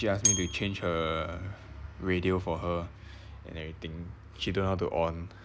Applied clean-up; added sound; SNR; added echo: none; Bell; 0 dB; none.